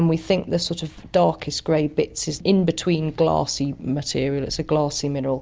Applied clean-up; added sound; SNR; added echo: none; none; none; none.